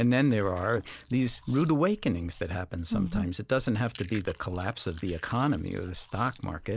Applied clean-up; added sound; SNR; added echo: neural mask model Resemble Enhance denoiser.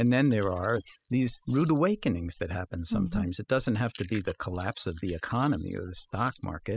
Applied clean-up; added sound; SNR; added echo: classical method spectral subtraction.